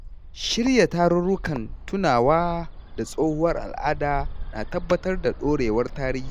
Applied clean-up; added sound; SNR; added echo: none; Bird; 9 dB; none.